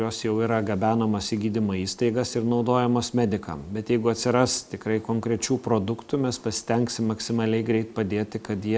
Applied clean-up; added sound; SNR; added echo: none; none; none; none.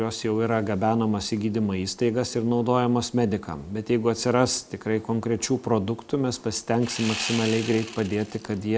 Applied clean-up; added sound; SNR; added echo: none; Sawing; 10 dB; none.